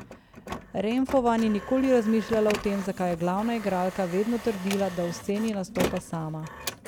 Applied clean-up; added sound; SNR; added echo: none; Printer; 11 dB; none.